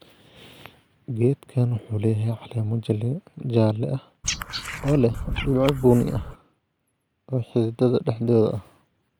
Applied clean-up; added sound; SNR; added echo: none; Frog; 7 dB; none.